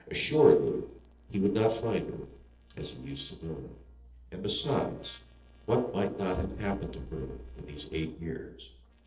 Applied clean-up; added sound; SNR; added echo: neural separator model SepFormer DNS4.